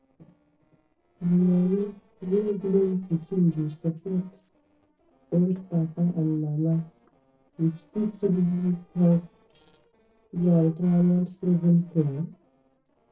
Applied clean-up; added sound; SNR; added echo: neural separator model SepFormer DNS4.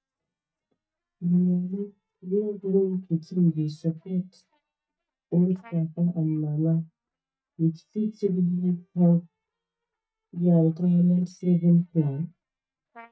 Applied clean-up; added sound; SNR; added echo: neural mask model DeepFilterNet 3.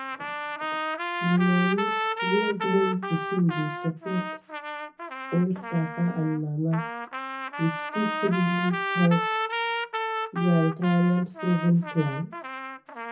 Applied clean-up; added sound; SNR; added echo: none; Trumpet; 4 dB; reverberation time 0.3 s.